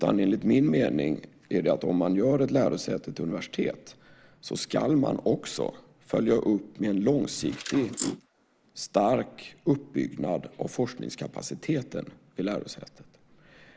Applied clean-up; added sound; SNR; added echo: neural mask model Resemble Enhance denoiser.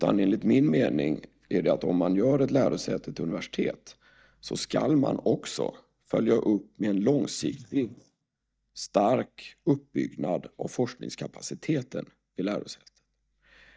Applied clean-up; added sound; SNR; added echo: neural mask model DeepFilterNet 3.